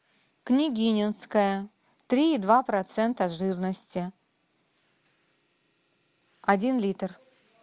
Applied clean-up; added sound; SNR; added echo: none; none; none; none.